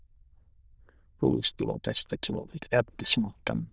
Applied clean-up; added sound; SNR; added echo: neural diffusion model UNIVERSE++.